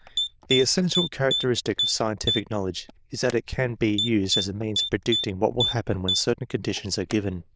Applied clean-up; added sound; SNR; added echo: neural diffusion model UNIVERSE++.